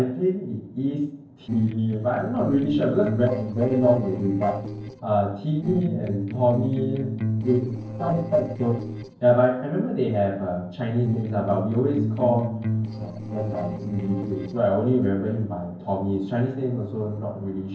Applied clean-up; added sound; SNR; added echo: neural separator model SepFormer DNS4.